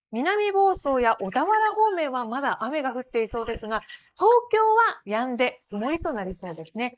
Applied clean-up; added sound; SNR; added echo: neural mask model Resemble Enhance denoiser.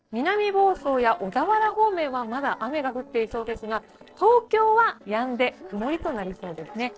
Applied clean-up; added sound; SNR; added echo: neural separator model SepFormer DNS4.